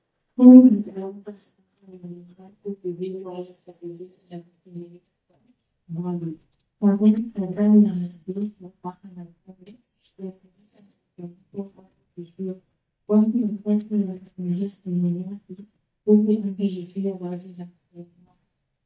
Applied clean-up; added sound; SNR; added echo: neural mask model DeepFilterNet 3.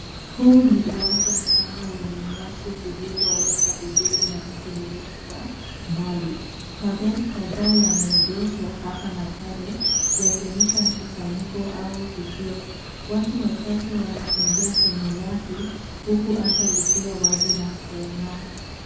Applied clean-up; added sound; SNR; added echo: none; Chirp, tweet; 0 dB; reverberation time 0.9 s.